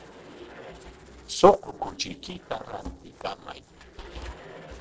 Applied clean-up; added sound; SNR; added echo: neural separator model SepFormer DNS4.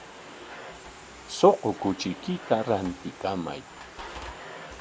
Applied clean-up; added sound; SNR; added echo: none; Domestic sounds, home sounds; 14 dB; none.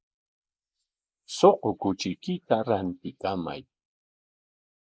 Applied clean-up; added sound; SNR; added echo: neural mask model Resemble Enhance denoiser.